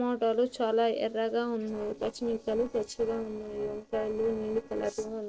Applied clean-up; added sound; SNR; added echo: neural separator model SepFormer DNS4.